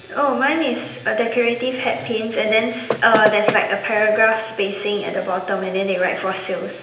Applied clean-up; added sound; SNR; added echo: none; Knock; 4 dB; reverberation time 0.8 s.